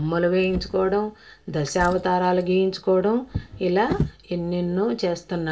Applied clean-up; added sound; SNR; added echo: none; Drawer open or close; 12 dB; reverberation time 0.2 s.